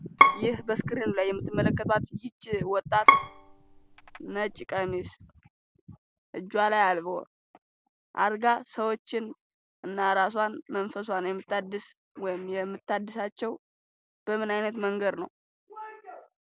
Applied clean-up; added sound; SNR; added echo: none; Bowed string instrument; -4 dB; none.